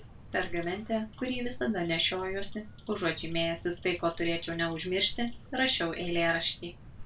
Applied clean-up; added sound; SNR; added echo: none; Bird / Insect; 9 dB; reverberation time 0.2 s.